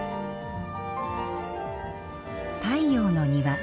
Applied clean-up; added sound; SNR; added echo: none; Bass guitar; 16 dB; none.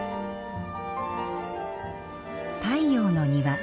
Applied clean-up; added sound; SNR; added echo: none; none; none; none.